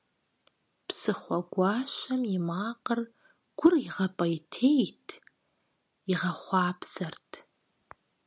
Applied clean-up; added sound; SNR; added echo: none; none; none; none.